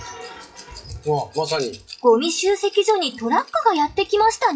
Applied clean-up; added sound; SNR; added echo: classical method WPE with log-MMSE.